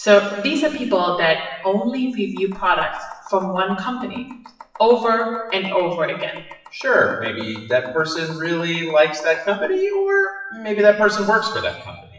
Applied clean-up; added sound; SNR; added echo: classical method WPE with log-MMSE.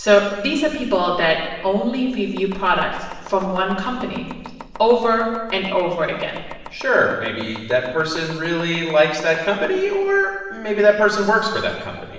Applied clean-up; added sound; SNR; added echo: none; Domestic sounds, home sounds; 19 dB; reverberation time 1.2 s.